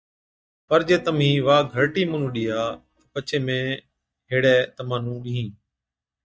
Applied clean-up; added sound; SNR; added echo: neural mask model DeepFilterNet 3.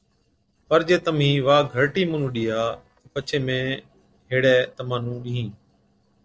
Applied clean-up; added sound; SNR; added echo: neural separator model SepFormer DNS4.